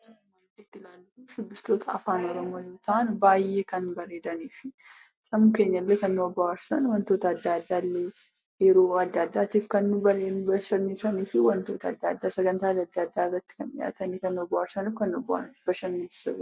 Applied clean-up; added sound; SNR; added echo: none; none; none; none.